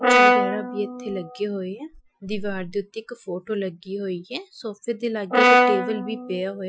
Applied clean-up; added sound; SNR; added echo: classical method Wiener filter.